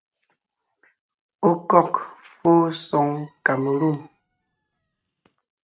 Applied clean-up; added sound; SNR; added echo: neural mask model RNNoise.